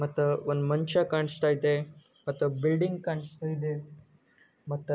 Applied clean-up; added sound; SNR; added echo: none; none; none; none.